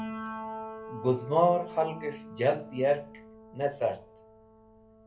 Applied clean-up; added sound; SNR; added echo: none; Piano; 12 dB; reverberation time 0.3 s.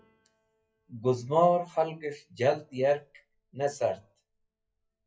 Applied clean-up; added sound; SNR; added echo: classical method WPE with log-MMSE.